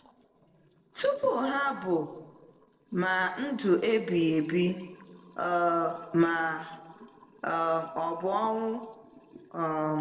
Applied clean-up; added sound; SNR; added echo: neural separator model SepFormer DNS4.